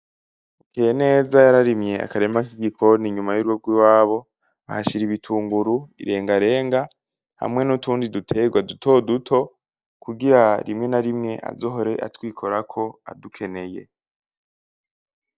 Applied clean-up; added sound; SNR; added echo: neural mask model DeepFilterNet 3.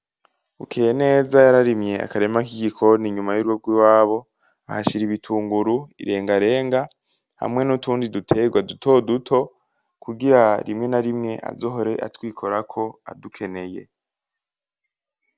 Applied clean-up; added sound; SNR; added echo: none; none; none; none.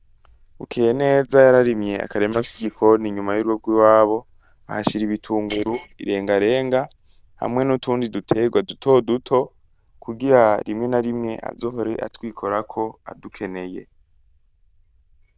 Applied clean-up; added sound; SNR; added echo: neural diffusion model UNIVERSE++.